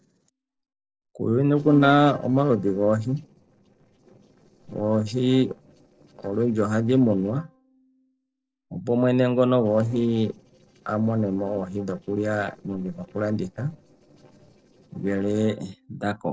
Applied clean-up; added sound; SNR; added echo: neural separator model SepFormer DNS4.